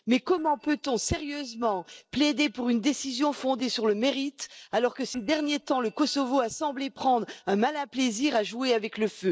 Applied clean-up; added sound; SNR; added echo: neural separator model SepFormer DNS4.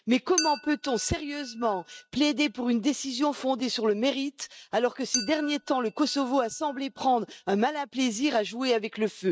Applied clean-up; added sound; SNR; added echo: neural mask model RNNoise.